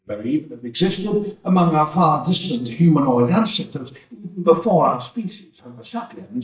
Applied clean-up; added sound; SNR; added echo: neural mask model DeepFilterNet 3.